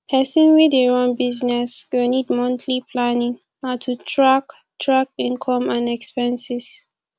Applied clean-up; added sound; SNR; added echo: none; none; none; none.